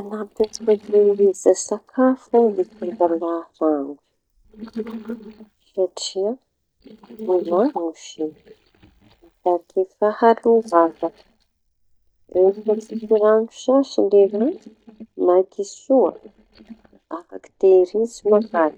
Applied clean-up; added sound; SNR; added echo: neural mask model DeepFilterNet 3.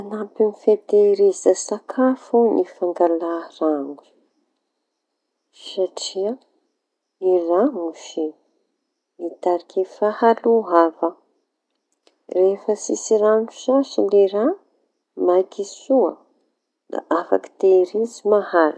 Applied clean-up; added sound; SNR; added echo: none; none; none; none.